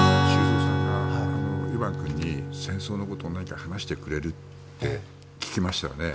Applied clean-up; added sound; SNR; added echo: none; Strum; -5 dB; none.